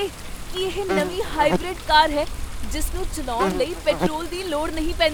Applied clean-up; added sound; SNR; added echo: none; Insect + Water; 3 dB; none.